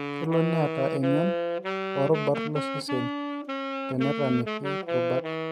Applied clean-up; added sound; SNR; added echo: none; Wind instrument, woodwind instrument; 1 dB; none.